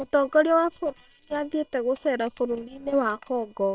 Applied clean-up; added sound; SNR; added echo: neural separator model SepFormer WHAM!.